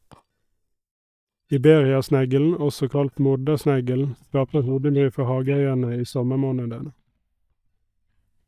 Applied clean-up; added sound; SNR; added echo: neural mask model DeepFilterNet 3.